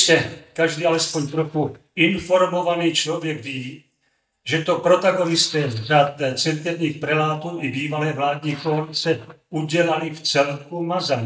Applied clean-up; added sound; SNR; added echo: neural mask model DeepFilterNet 3.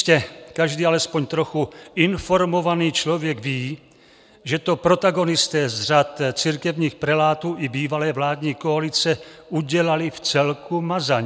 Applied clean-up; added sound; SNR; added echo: none; none; none; none.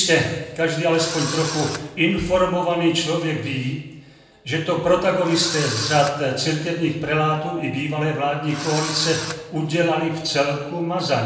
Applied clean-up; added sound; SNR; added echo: none; Engine / Drill; 10 dB; reverberation time 0.8 s.